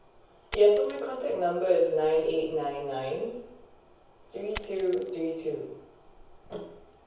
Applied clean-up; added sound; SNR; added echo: none; Coin (dropping); 14 dB; reverberation time 0.9 s.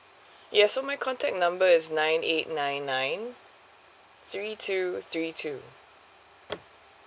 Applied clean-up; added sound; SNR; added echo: none; none; none; none.